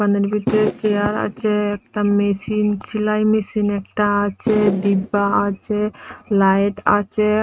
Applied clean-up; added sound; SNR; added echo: neural mask model RNNoise.